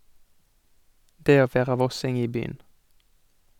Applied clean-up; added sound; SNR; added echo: none; none; none; none.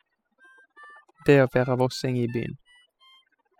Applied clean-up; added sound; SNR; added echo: classical method spectral subtraction.